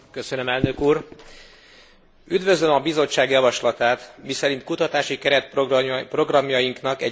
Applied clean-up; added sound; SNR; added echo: none; none; none; none.